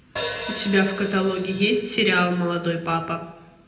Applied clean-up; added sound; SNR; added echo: none; Hi-hat; 9 dB; reverberation time 0.8 s.